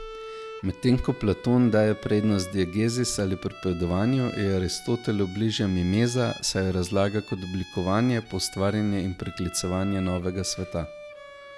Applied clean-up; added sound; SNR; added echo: none; Bowed string instrument; 17 dB; none.